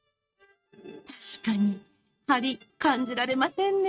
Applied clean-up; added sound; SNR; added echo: neural mask model RNNoise.